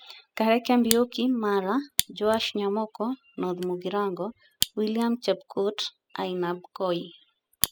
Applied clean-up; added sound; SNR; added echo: classical method spectral subtraction.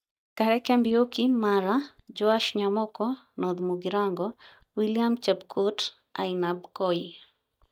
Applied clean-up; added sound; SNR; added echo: neural mask model DeepFilterNet 3.